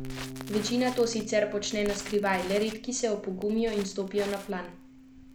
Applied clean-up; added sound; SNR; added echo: none; Crackle + Bass guitar; 12 dB; none.